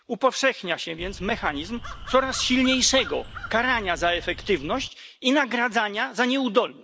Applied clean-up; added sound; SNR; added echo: none; Crow; 14 dB; none.